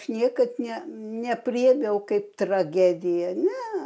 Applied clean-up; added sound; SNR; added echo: none; none; none; none.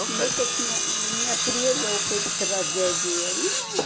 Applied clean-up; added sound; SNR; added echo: none; Tools; -5 dB; none.